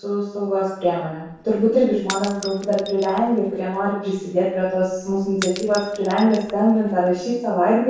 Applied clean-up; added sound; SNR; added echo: none; Shatter / Crushing; 17 dB; reverberation time 0.7 s.